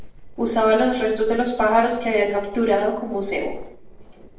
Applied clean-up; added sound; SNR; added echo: neural separator model SepFormer DNS4.